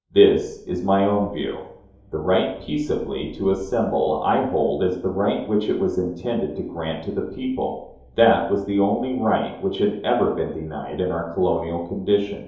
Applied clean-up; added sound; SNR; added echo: none; none; none; reverberation time 2.8 s.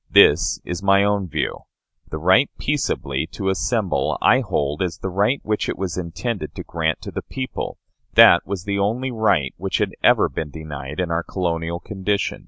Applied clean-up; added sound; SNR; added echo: none; none; none; none.